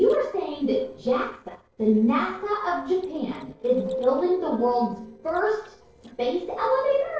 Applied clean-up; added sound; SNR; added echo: neural separator model SepFormer DNS4.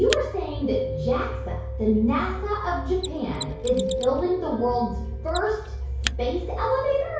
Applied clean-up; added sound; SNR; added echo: none; Mechanisms; 15 dB; reverberation time 0.6 s.